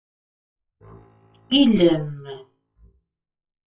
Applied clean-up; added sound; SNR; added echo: classical method WPE with log-MMSE.